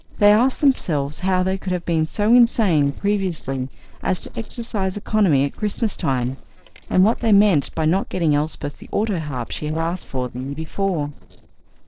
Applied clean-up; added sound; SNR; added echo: neural separator model SepFormer DNS4.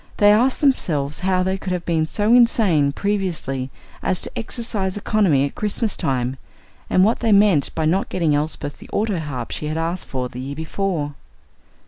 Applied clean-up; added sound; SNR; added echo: none; none; none; none.